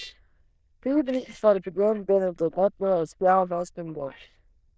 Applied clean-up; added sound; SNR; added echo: neural diffusion model UNIVERSE++.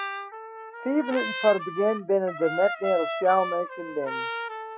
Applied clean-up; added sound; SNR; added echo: classical method Wiener filter.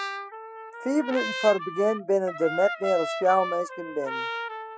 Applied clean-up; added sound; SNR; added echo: classical method spectral subtraction.